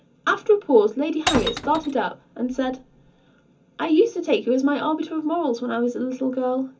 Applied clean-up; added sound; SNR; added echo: none; Glass; 5 dB; reverberation time 0.3 s.